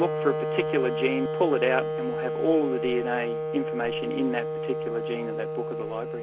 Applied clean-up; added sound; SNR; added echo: none; Wind instrument, woodwind instrument; 1 dB; none.